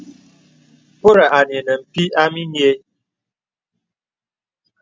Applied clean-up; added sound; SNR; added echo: none; none; none; none.